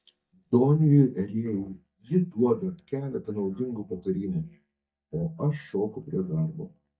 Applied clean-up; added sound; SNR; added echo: neural mask model DeepFilterNet 3.